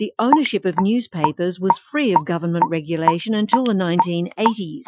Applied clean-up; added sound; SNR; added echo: classical method Wiener filter.